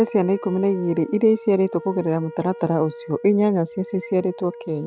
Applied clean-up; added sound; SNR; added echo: none; Wind instrument, woodwind instrument; 17 dB; none.